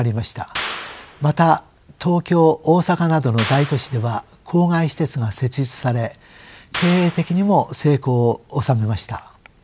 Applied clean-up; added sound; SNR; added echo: none; Clapping; 15 dB; none.